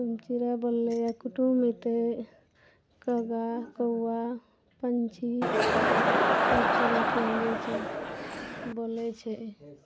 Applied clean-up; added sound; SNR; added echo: none; Crowd; -5 dB; none.